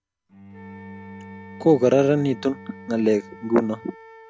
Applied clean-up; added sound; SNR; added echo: none; Bowed string instrument + Wind instrument, woodwind instrument; 18 dB; none.